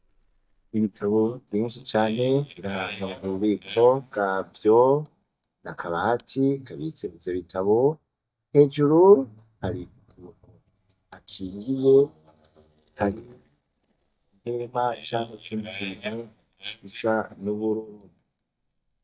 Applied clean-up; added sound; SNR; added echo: neural mask model DeepFilterNet 3.